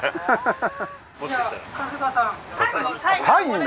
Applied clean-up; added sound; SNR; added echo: none; none; none; none.